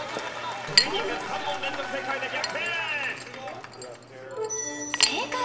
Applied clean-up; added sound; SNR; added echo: none; Chink, clink; 1 dB; reverberation time 2.5 s.